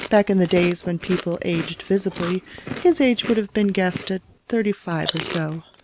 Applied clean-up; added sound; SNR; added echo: none; Chewing, mastication; 13 dB; none.